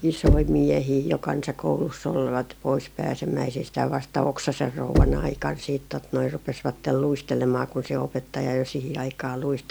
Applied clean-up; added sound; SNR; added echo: none; Knock; 3 dB; none.